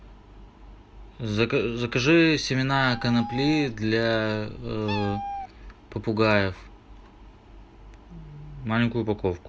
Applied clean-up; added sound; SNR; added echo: none; Meow; 11 dB; none.